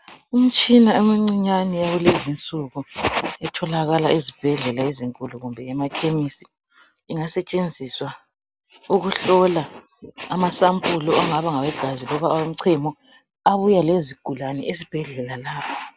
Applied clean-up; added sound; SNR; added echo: none; none; none; none.